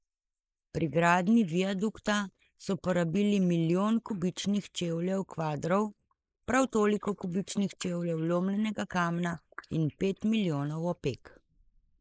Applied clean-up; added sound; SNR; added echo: neural mask model Resemble Enhance denoiser.